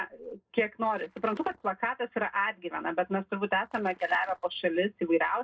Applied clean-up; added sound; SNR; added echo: neural separator model SepFormer DNS4.